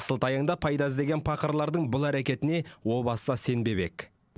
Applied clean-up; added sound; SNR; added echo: none; none; none; none.